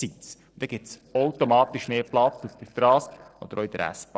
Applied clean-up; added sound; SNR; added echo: neural separator model SepFormer DNS4.